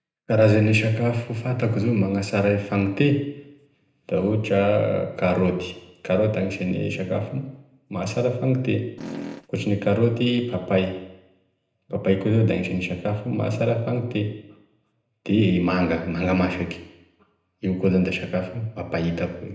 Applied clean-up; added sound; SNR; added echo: none; Fart; 10 dB; reverberation time 0.7 s.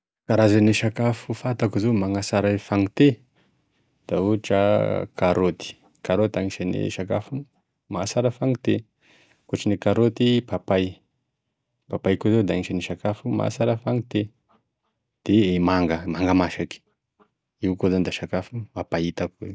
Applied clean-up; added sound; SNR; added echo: none; none; none; none.